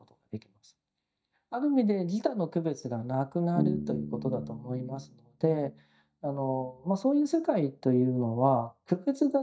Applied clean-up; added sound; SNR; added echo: neural mask model DeepFilterNet 3.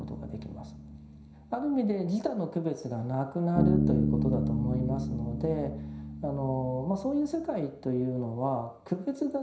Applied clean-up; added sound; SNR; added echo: none; Bass guitar; 2 dB; reverberation time 0.5 s.